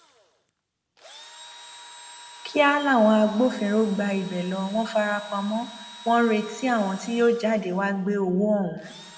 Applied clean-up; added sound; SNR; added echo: none; Engine / Drill; 20 dB; reverberation time 1.0 s.